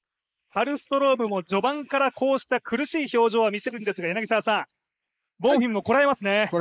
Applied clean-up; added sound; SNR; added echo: neural mask model Resemble Enhance denoiser.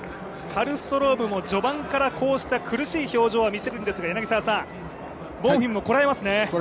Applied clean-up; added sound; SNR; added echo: none; none; none; none.